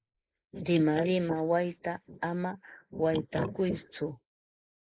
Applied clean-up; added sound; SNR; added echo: neural mask model Resemble Enhance denoiser.